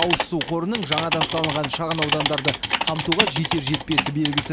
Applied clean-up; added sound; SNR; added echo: none; Typing; 0 dB; none.